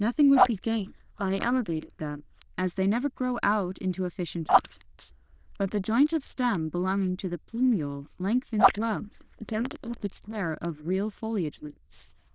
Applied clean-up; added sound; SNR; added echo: neural diffusion model UNIVERSE++.